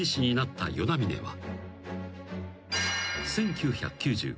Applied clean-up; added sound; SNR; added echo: none; none; none; none.